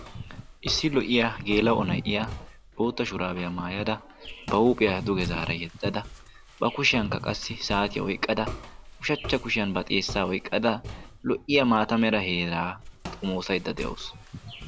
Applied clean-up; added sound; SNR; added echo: none; Walk, footsteps; 15 dB; none.